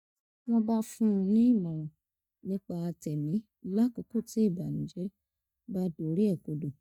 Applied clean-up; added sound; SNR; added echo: neural mask model DeepFilterNet 3.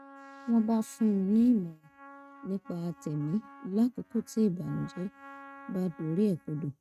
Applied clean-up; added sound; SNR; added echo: neural mask model RNNoise.